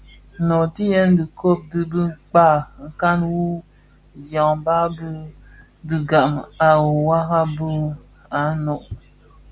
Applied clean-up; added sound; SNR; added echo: none; none; none; none.